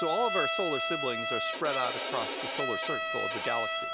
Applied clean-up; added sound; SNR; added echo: none; Bowed string instrument; -1 dB; none.